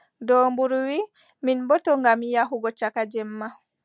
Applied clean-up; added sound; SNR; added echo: none; none; none; none.